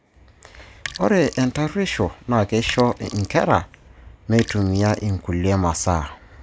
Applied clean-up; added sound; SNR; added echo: none; Sink (filling or washing); 17 dB; none.